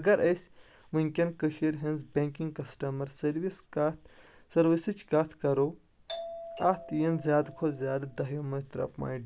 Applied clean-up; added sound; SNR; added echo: none; Doorbell; 14 dB; none.